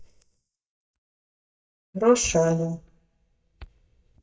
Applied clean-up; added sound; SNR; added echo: neural mask model DeepFilterNet 3.